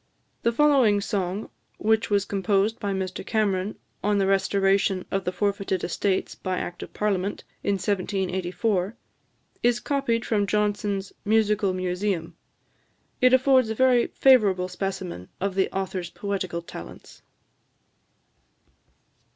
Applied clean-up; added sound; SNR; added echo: none; none; none; none.